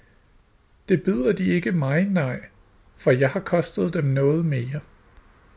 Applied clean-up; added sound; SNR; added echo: none; none; none; none.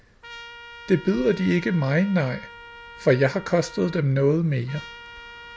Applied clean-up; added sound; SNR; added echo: none; Trumpet; 19 dB; none.